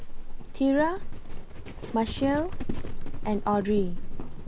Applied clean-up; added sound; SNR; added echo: none; Livestock, farm animals, working animals; 0 dB; none.